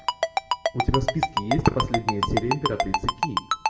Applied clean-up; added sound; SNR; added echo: none; Ringtone; -1 dB; reverberation time 0.7 s.